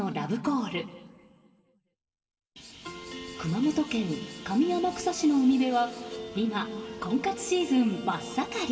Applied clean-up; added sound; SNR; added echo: none; none; none; reverberation time 2.3 s.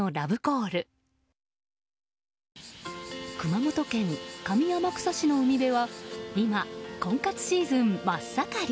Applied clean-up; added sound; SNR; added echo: none; none; none; none.